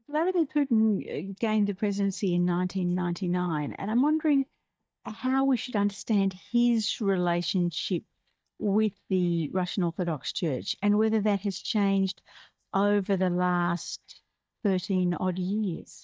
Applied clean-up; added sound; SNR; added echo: neural mask model DeepFilterNet 3.